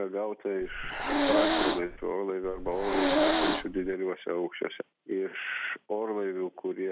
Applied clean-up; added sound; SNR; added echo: none; Hiss; -4 dB; none.